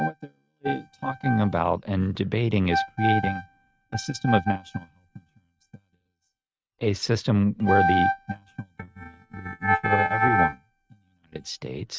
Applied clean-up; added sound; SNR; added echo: neural mask model RNNoise.